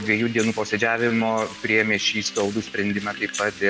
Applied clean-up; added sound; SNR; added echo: none; none; none; none.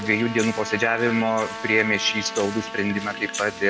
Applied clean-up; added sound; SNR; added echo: none; Trumpet; 12 dB; none.